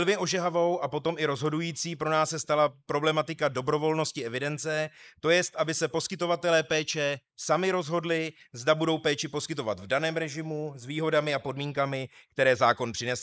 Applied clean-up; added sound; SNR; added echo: neural mask model Resemble Enhance denoiser.